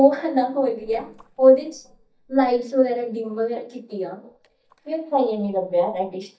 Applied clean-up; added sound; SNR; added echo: neural mask model DeepFilterNet 3.